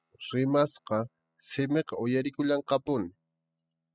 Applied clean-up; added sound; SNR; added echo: classical method spectral subtraction.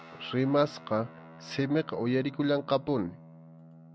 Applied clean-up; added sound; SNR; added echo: none; Guitar; 19 dB; none.